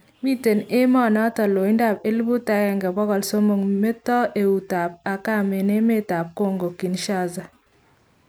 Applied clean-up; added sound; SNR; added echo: none; none; none; none.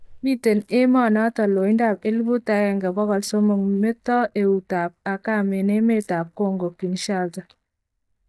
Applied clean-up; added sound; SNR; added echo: neural mask model DeepFilterNet 3.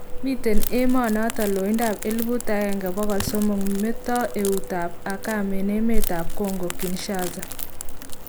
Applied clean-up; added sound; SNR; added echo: none; Crackle; -2 dB; none.